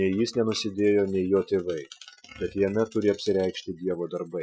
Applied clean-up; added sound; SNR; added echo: classical method Wiener filter.